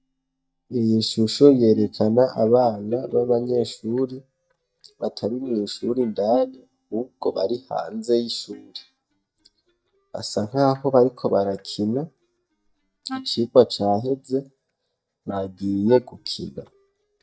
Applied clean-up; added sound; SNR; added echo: neural mask model DeepFilterNet 3.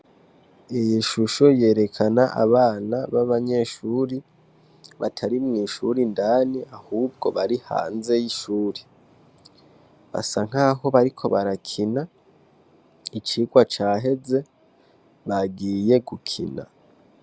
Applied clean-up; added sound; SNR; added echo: none; none; none; none.